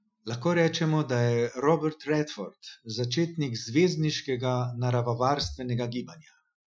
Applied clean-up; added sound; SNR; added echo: classical method Wiener filter.